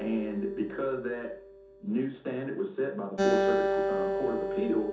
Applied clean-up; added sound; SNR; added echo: none; Acoustic guitar; 0 dB; reverberation time 0.6 s.